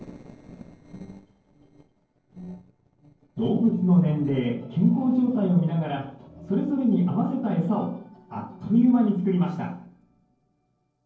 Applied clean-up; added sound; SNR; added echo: neural separator model SepFormer DNS4.